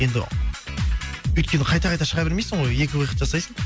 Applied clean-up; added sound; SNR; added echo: none; none; none; none.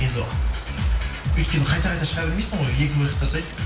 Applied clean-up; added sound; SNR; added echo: none; Rain; 17 dB; reverberation time 0.7 s.